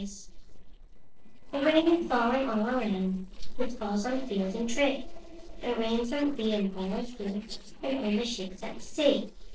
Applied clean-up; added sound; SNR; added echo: neural separator model SepFormer DNS4.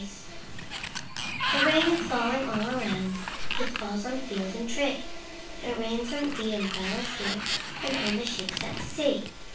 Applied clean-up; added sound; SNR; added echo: none; Sliding door; 4 dB; reverberation time 0.3 s.